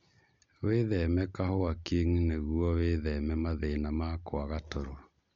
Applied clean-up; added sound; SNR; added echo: none; none; none; none.